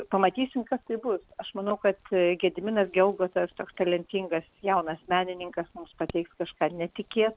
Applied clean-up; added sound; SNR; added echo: none; none; none; none.